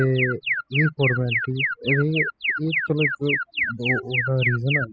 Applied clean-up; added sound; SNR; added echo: classical method spectral subtraction.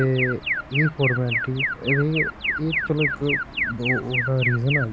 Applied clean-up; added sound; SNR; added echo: none; Alarm; 2 dB; none.